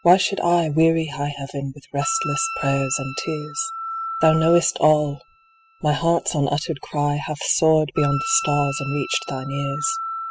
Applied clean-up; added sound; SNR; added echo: classical method spectral subtraction.